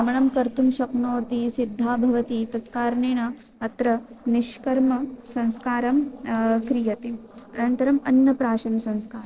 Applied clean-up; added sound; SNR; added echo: neural separator model SepFormer DNS4.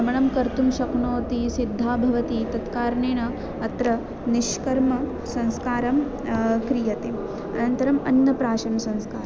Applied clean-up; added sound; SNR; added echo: none; none; none; none.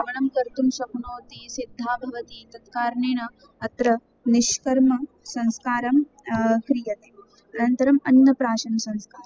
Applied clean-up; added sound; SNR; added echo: classical method spectral subtraction.